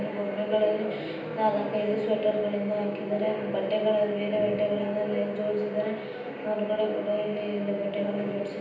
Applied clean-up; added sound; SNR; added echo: none; none; none; reverberation time 0.9 s.